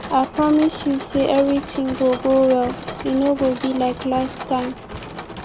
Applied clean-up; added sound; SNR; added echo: none; Mechanisms; 12 dB; none.